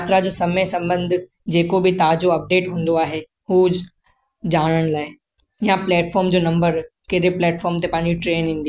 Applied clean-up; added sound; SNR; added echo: none; none; none; none.